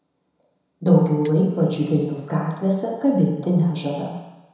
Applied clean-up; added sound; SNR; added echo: none; Bicycle bell; 13 dB; reverberation time 1.0 s.